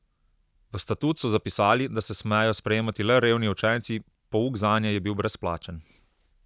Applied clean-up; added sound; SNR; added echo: none; none; none; none.